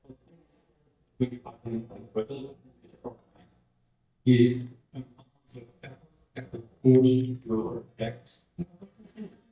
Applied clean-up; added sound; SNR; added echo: neural mask model DeepFilterNet 3.